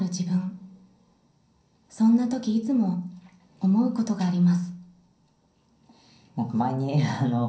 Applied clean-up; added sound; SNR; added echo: none; none; none; reverberation time 0.6 s.